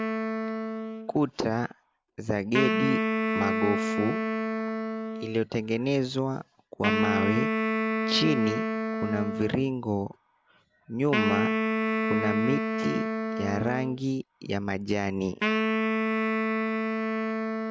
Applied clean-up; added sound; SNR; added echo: none; Wind instrument, woodwind instrument; -1 dB; none.